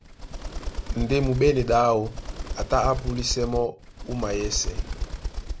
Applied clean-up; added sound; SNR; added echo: none; Bird; 5 dB; none.